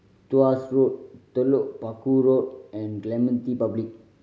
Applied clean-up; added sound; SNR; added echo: none; none; none; none.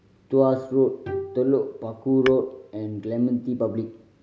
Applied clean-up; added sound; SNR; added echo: none; Tap / Hammer + Bowed string instrument; 14 dB; none.